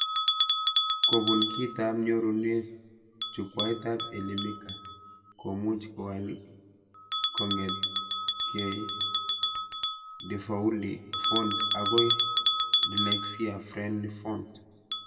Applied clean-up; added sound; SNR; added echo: none; Bell; -2 dB; reverberation time 1.1 s.